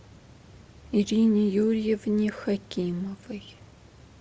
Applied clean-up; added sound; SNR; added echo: none; none; none; none.